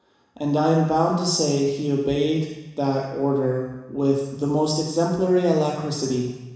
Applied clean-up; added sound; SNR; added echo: none; none; none; reverberation time 1.0 s.